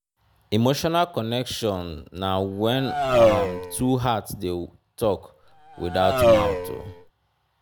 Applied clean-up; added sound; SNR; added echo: none; Race car, auto racing; -3 dB; none.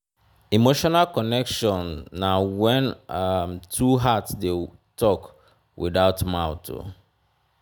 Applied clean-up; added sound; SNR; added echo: none; none; none; none.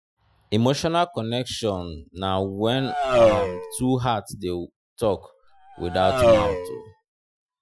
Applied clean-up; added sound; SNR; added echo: classical method Wiener filter.